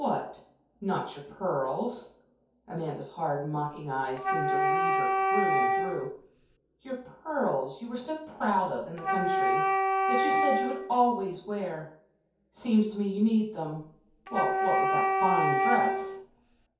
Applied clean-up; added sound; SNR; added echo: none; Wind instrument, woodwind instrument; -4 dB; reverberation time 0.6 s.